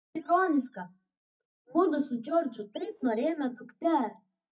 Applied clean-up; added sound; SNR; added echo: neural mask model DeepFilterNet 3.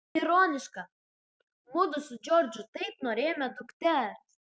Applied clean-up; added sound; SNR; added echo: none; none; none; none.